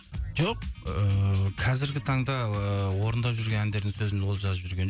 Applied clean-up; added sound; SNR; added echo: none; none; none; none.